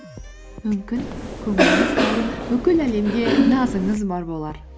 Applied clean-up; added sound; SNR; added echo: none; Cough; -2 dB; none.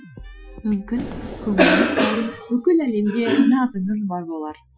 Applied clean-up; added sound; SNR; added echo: classical method Wiener filter.